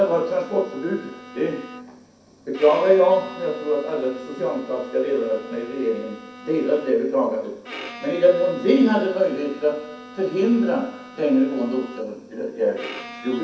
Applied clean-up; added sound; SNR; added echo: none; Bowed string instrument; 17 dB; reverberation time 0.6 s.